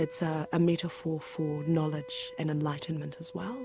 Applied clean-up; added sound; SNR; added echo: none; Wind instrument, woodwind instrument; 15 dB; none.